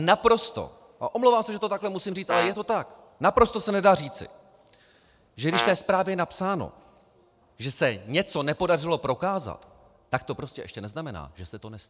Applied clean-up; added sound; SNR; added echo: none; Brass instrument; 5 dB; none.